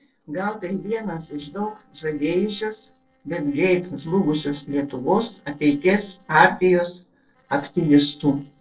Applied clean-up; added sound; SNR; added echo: neural separator model SepFormer DNS4.